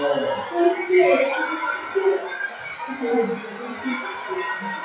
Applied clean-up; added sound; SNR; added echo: classical method WPE with log-MMSE.